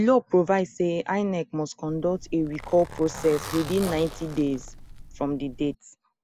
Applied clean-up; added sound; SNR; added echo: none; Zipper (clothing); 13 dB; none.